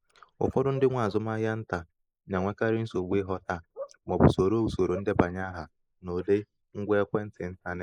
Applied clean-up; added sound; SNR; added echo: neural mask model Resemble Enhance denoiser.